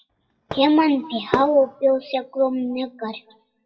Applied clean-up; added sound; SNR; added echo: classical method WPE with log-MMSE.